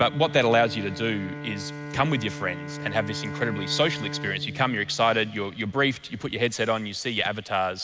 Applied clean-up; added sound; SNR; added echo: none; Bowed string instrument; 11 dB; none.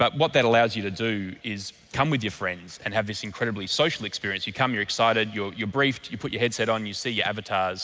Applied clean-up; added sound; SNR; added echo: none; none; none; none.